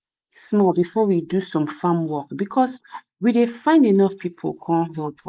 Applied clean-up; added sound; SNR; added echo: neural mask model Resemble Enhance denoiser.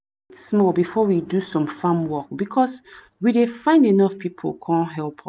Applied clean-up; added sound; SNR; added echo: none; none; none; none.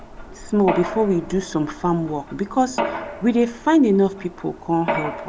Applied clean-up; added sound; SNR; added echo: none; Mechanisms; 9 dB; none.